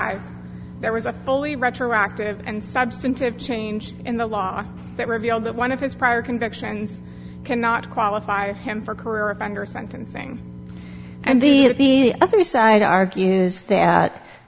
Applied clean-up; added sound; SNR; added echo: none; none; none; none.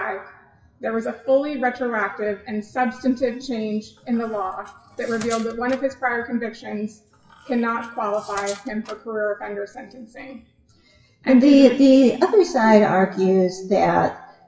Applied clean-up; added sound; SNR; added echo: classical method WPE with log-MMSE.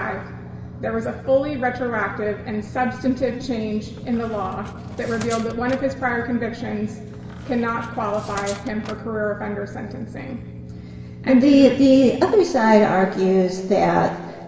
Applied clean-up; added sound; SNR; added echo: none; Squeak; 19 dB; reverberation time 2.2 s.